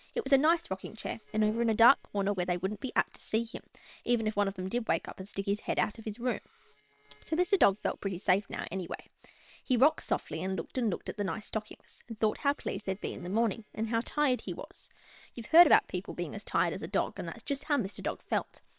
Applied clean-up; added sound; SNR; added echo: neural separator model SepFormer WHAM!.